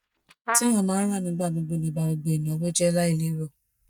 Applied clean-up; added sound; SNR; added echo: neural mask model DeepFilterNet 3.